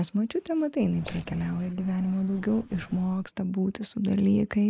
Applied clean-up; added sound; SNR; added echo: neural mask model Resemble Enhance denoiser.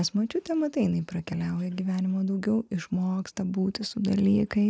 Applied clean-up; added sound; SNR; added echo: none; none; none; none.